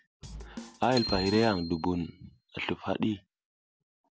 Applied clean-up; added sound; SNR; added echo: none; Drum kit + Bicycle bell; 11 dB; none.